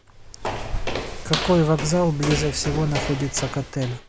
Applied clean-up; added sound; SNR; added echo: none; Walk, footsteps; 5 dB; none.